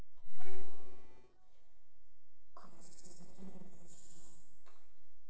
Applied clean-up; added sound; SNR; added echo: neural separator model SepFormer DNS4.